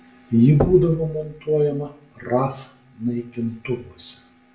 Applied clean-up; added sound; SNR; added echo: none; Knock; 9 dB; reverberation time 0.4 s.